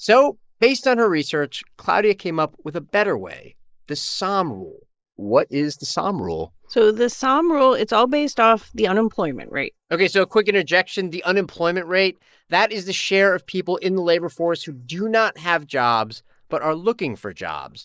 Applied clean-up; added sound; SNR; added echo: neural mask model Resemble Enhance denoiser.